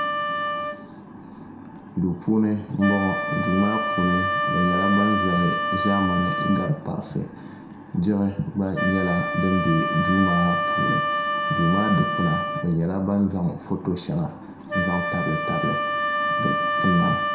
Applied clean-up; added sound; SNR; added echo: none; Wind instrument, woodwind instrument; 2 dB; reverberation time 0.6 s.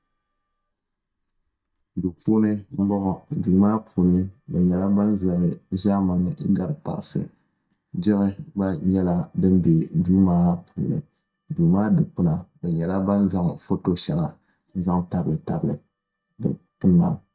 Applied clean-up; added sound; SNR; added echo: neural mask model DeepFilterNet 3.